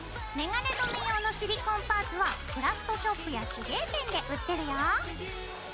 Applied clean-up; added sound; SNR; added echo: none; Mechanisms; 16 dB; none.